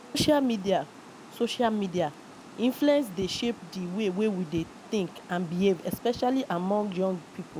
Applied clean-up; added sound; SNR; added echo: none; Water; 19 dB; none.